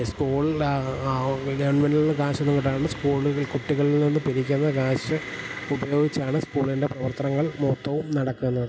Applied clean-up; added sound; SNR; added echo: none; none; none; none.